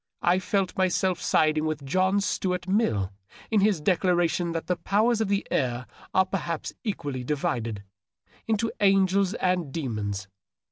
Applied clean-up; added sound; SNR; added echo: none; none; none; none.